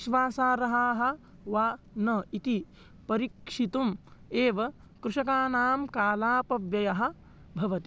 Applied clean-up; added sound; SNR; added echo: none; none; none; none.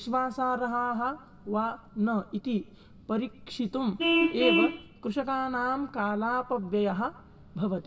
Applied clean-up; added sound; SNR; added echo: none; Vehicle horn, car horn, honking; 4 dB; reverberation time 0.9 s.